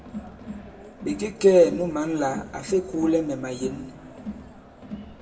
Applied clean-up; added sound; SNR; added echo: none; Crowd; 14 dB; reverberation time 1.6 s.